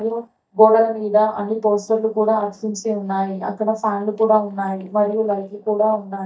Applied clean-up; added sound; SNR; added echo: neural mask model DeepFilterNet 3.